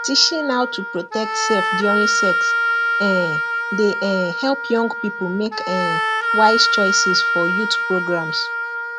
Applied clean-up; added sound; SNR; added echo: none; Wind instrument, woodwind instrument; 0 dB; none.